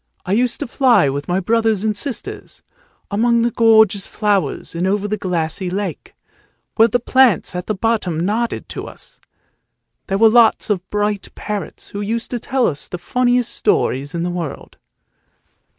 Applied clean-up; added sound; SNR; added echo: none; none; none; none.